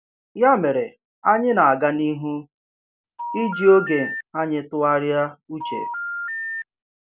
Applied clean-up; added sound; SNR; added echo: none; Telephone; 8 dB; none.